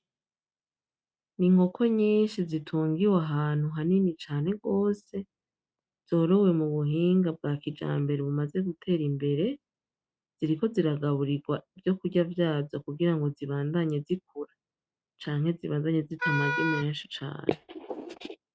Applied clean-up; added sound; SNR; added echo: neural mask model RNNoise.